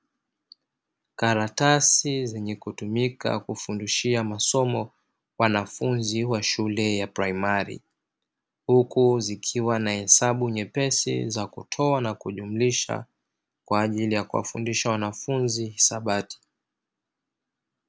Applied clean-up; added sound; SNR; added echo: none; none; none; none.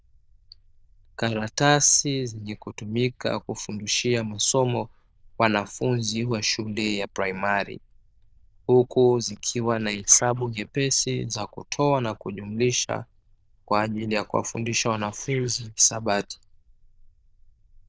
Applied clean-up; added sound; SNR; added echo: neural diffusion model UNIVERSE++.